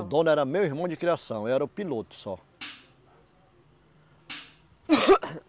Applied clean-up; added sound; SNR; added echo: none; Hi-hat; 15 dB; none.